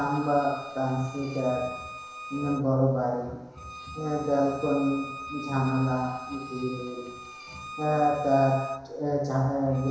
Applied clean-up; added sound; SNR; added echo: none; Bowed string instrument; 13 dB; reverberation time 1.0 s.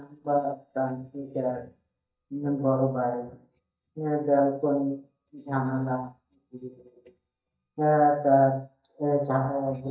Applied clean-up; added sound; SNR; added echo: neural mask model DeepFilterNet 3.